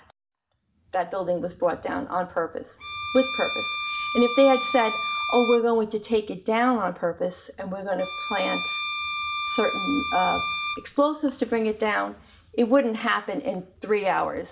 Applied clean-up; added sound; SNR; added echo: none; Bowed string instrument; 5 dB; none.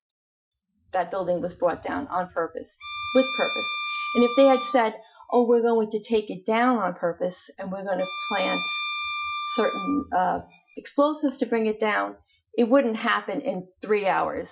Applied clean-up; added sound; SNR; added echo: classical method Wiener filter.